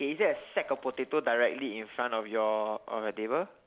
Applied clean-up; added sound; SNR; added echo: none; none; none; none.